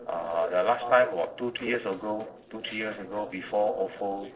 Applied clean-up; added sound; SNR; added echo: neural separator model SepFormer DNS4.